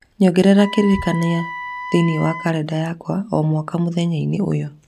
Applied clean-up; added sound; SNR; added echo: none; Wind instrument, woodwind instrument; 12 dB; none.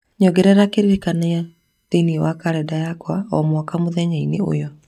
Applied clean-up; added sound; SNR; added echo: neural mask model DeepFilterNet 3.